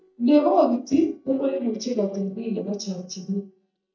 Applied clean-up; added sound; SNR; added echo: neural mask model DeepFilterNet 3.